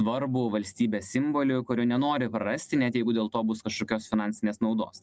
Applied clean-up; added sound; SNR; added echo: none; none; none; none.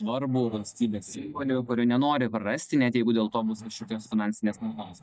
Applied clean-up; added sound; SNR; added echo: neural mask model DeepFilterNet 3.